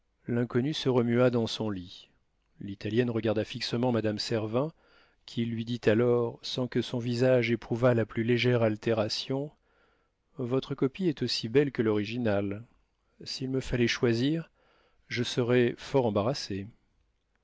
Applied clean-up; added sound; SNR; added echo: none; none; none; none.